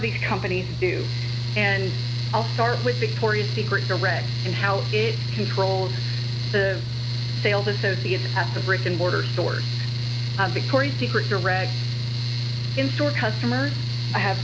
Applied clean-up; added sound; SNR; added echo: none; Mechanical fan; -1 dB; none.